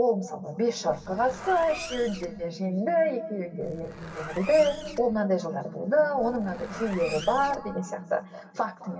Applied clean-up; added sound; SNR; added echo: none; Zipper (clothing); 15 dB; reverberation time 2.6 s.